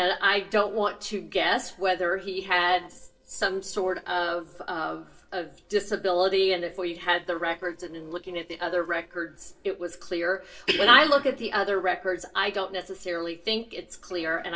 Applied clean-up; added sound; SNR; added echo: neural separator model SepFormer DNS4.